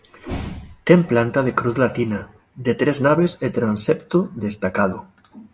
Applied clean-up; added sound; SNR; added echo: none; none; none; none.